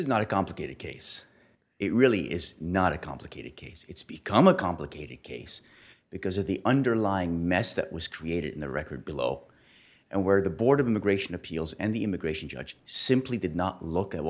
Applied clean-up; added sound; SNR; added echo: none; none; none; none.